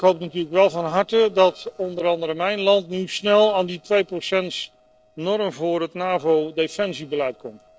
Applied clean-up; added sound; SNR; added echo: neural separator model SepFormer DNS4.